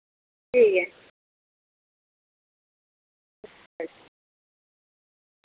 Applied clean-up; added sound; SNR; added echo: none; none; none; none.